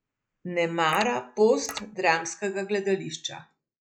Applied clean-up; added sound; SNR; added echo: neural mask model Resemble Enhance denoiser.